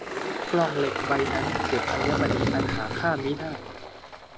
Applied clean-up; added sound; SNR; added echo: none; Engine; -1 dB; none.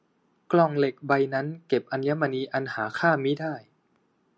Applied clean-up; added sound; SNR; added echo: none; none; none; none.